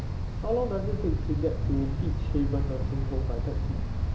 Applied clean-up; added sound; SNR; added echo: none; Wind; -4 dB; none.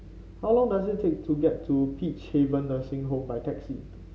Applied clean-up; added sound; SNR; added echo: none; none; none; none.